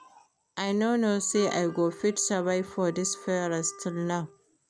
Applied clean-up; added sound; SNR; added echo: none; Wind instrument, woodwind instrument; 18 dB; none.